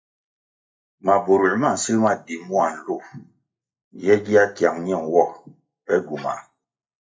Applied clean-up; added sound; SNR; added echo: neural mask model DeepFilterNet 3.